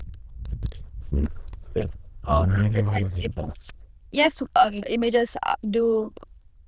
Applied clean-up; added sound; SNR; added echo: neural diffusion model UNIVERSE++.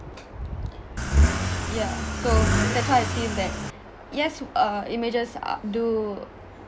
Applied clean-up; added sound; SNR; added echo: none; Accelerating, revving, vroom / Car; -5 dB; none.